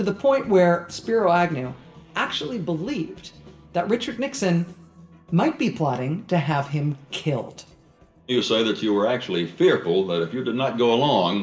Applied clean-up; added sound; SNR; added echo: none; none; none; reverberation time 0.7 s.